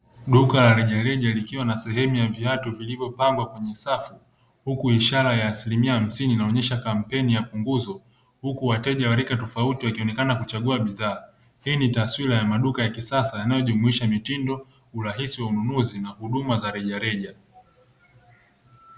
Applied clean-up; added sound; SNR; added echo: none; none; none; none.